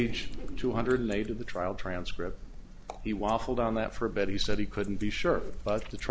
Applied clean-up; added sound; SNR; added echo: none; Zipper (clothing); 20 dB; none.